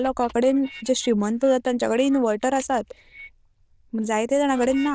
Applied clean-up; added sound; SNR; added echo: neural diffusion model UNIVERSE++.